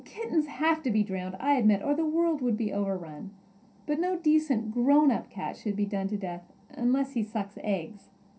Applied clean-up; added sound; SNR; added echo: none; none; none; reverberation time 0.3 s.